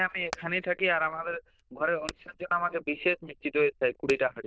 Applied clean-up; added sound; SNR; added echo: neural diffusion model UNIVERSE++.